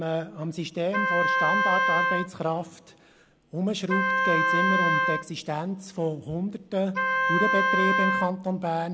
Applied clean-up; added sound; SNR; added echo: none; Wind instrument, woodwind instrument; -3 dB; none.